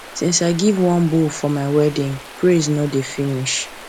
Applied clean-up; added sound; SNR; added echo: none; Stream; 18 dB; none.